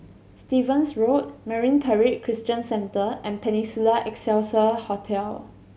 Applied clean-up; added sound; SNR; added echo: none; none; none; none.